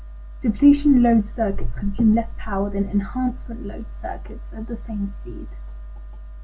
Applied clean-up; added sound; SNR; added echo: none; none; none; none.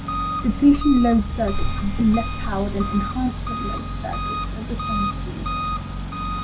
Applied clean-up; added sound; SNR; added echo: none; Engine; 5 dB; none.